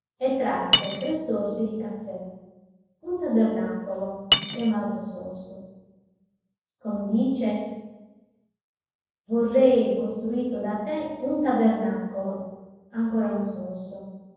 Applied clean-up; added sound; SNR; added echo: none; Cutlery, silverware; 0 dB; reverberation time 1.1 s.